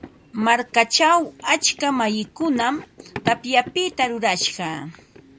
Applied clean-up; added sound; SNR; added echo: none; Run; 16 dB; none.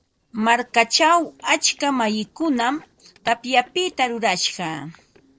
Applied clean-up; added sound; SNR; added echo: neural separator model SepFormer DNS4.